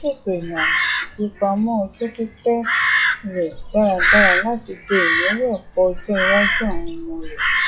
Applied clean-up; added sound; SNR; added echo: classical method log-MMSE.